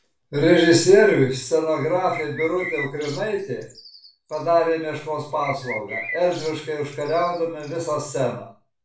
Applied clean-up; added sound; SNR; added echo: none; Bird; 14 dB; reverberation time 0.3 s.